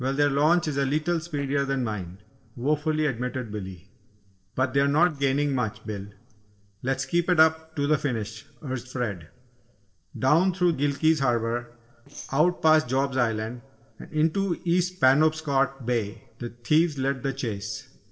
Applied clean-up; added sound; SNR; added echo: neural separator model SepFormer DNS4.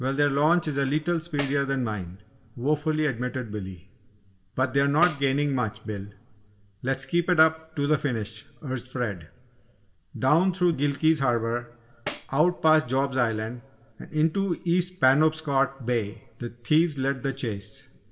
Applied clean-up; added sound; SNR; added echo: none; Tambourine; 9 dB; reverberation time 0.7 s.